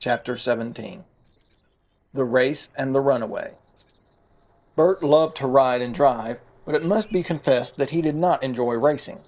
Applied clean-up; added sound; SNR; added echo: neural separator model SepFormer DNS4.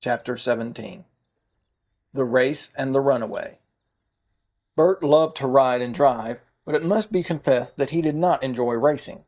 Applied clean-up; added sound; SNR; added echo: neural mask model DeepFilterNet 3.